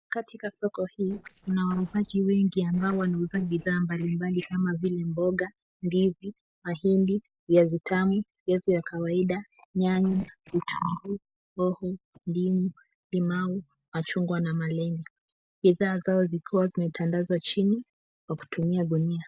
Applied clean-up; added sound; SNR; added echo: neural separator model SepFormer DNS4.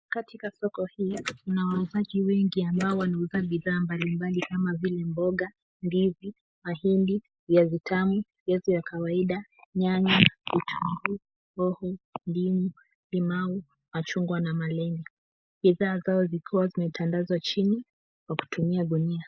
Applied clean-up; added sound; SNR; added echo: neural mask model Resemble Enhance denoiser.